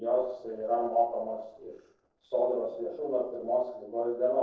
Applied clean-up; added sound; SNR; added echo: neural separator model SepFormer DNS4.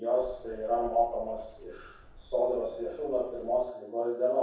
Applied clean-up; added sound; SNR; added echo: none; Bird vocalization, bird call, bird song; 19 dB; reverberation time 0.7 s.